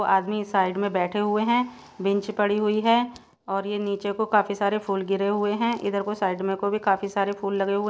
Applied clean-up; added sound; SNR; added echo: none; none; none; none.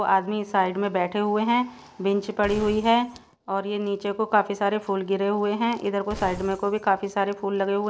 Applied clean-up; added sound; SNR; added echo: none; Glass; 16 dB; none.